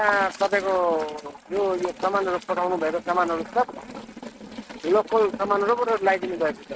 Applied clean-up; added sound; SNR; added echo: neural mask model RNNoise.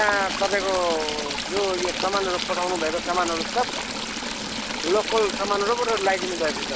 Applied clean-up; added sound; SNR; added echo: none; Stream / Trickle, dribble; 4 dB; none.